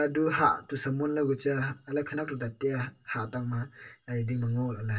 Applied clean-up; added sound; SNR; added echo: none; none; none; reverberation time 0.2 s.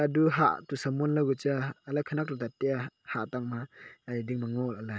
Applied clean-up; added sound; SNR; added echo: none; none; none; none.